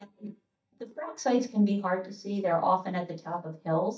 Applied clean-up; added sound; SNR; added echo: neural mask model DeepFilterNet 3.